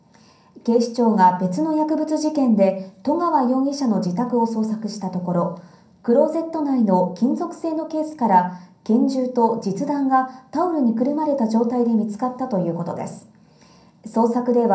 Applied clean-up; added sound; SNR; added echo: none; none; none; reverberation time 0.6 s.